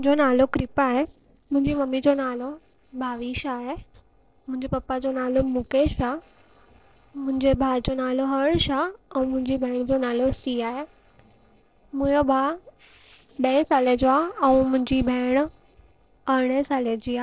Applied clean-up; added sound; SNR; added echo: neural separator model SepFormer DNS4.